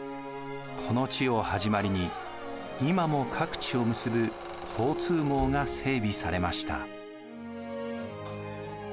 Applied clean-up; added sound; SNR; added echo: none; Squeak; 13 dB; none.